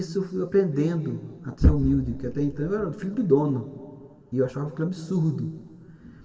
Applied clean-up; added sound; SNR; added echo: none; none; none; reverberation time 1.8 s.